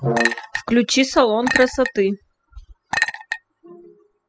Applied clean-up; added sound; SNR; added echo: classical method spectral subtraction.